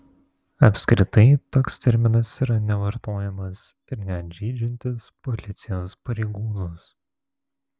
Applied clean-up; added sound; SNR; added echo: none; none; none; none.